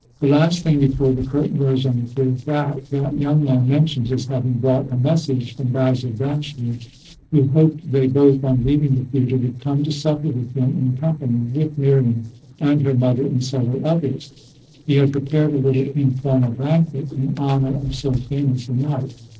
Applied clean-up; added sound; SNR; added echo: neural separator model SepFormer DNS4.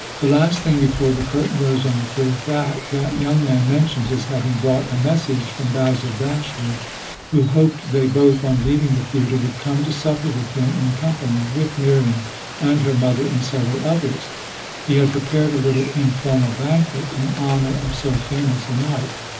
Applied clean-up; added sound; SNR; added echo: none; Rain; 12 dB; reverberation time 0.4 s.